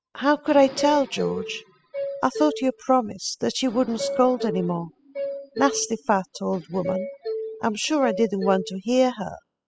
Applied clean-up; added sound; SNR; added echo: classical method spectral subtraction.